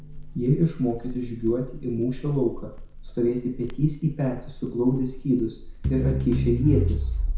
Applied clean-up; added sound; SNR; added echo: none; Crackle; 4 dB; reverberation time 0.6 s.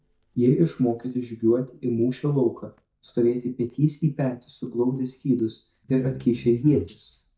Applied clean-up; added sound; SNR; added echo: neural mask model DeepFilterNet 3.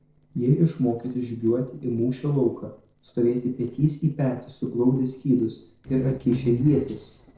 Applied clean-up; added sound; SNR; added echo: neural separator model SepFormer DNS4.